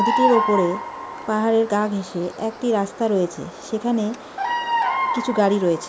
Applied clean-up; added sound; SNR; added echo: none; Bird vocalization, bird call, bird song; 4 dB; none.